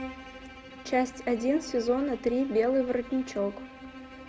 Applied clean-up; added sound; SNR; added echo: none; Bowed string instrument; 15 dB; none.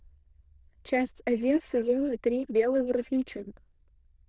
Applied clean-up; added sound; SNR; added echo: neural diffusion model UNIVERSE++.